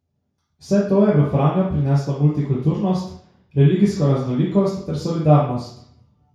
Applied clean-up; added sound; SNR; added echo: none; none; none; reverberation time 0.6 s.